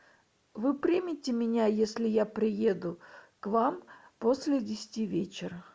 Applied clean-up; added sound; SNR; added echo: none; none; none; none.